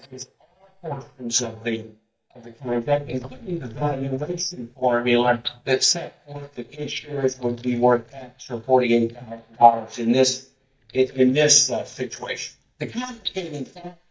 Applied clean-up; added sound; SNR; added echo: neural mask model DeepFilterNet 3.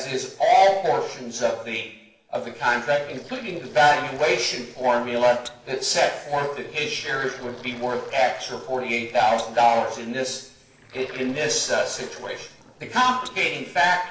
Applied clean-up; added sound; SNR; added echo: neural separator model SepFormer DNS4.